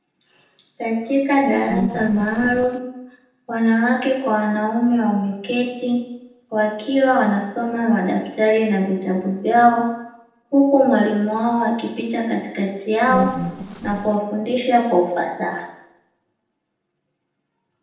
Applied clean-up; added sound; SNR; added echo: neural separator model SepFormer DNS4.